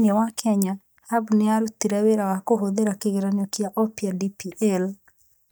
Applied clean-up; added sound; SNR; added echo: neural mask model DeepFilterNet 3.